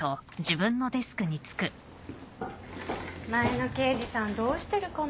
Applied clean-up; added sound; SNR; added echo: none; none; none; none.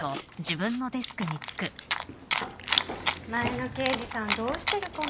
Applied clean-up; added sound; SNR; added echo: none; Chewing, mastication; 1 dB; none.